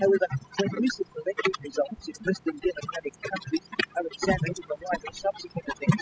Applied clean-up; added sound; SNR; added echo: classical method spectral subtraction.